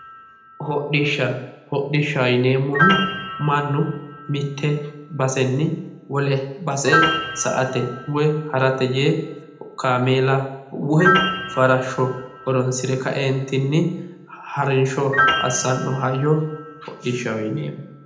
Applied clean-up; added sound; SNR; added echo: none; Piano; 6 dB; reverberation time 0.8 s.